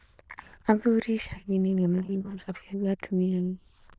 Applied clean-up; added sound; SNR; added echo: neural diffusion model UNIVERSE++.